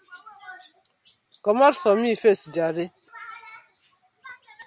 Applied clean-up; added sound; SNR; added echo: none; none; none; none.